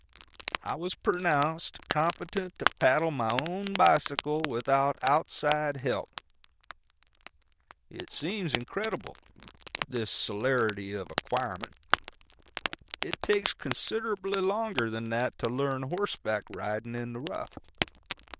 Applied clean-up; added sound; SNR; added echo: neural diffusion model UNIVERSE++.